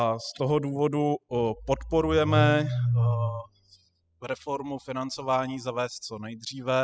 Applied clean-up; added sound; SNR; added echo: classical method spectral subtraction.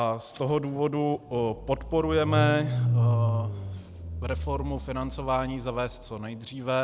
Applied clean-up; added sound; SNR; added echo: none; Engine starting / Car; 2 dB; none.